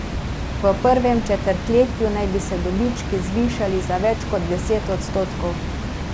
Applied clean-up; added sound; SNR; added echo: none; Water; 4 dB; none.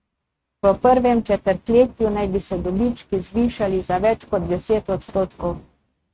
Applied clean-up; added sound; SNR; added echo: neural mask model RNNoise.